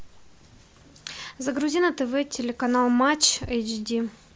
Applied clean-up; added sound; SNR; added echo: none; none; none; none.